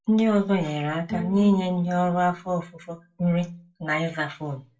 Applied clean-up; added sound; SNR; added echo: none; Bowed string instrument; 16 dB; reverberation time 0.2 s.